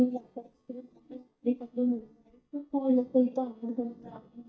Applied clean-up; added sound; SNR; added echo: neural mask model DeepFilterNet 3.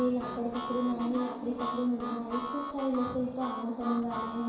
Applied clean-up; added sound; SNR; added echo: none; Harmonica; 8 dB; reverberation time 1.1 s.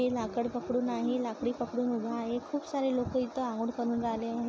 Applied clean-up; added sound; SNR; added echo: none; none; none; none.